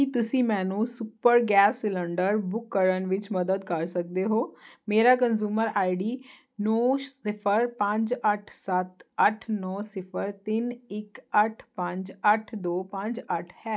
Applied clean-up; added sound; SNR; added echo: none; none; none; none.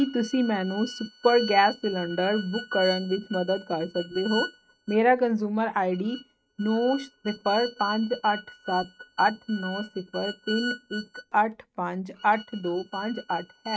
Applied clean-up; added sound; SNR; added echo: neural mask model RNNoise.